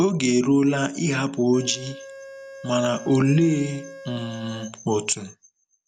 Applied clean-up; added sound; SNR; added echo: none; Organ; 17 dB; none.